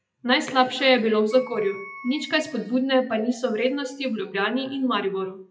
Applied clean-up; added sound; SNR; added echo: classical method WPE with log-MMSE.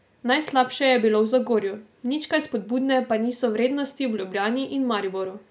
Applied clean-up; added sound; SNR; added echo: none; none; none; none.